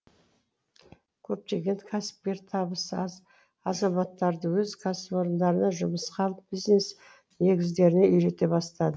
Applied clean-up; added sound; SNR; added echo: none; none; none; none.